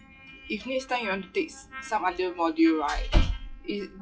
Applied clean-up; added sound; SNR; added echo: classical method WPE with log-MMSE.